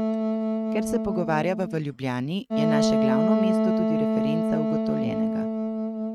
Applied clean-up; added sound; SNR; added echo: neural mask model RNNoise.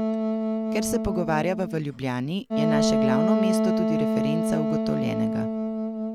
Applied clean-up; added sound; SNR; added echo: none; Wind instrument, woodwind instrument; -5 dB; none.